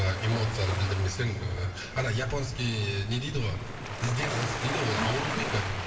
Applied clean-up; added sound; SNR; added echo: none; Waves, surf; 6 dB; reverberation time 2.7 s.